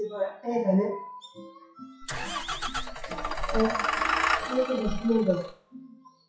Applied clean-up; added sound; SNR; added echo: classical method WPE with log-MMSE.